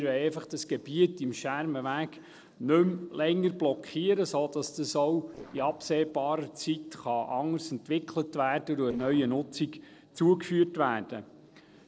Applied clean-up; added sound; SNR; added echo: neural separator model SepFormer DNS4.